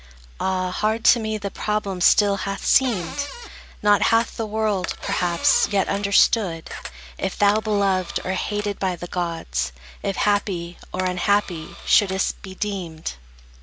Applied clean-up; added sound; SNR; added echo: none; Cupboard open or close + Camera; 12 dB; none.